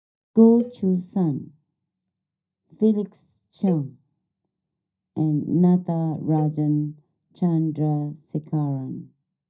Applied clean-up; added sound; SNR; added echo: neural mask model DeepFilterNet 3.